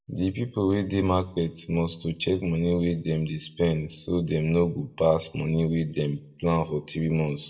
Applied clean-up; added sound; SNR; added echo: none; none; none; reverberation time 0.4 s.